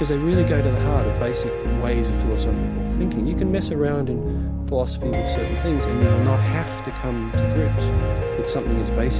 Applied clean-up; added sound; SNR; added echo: none; Piano; -4 dB; none.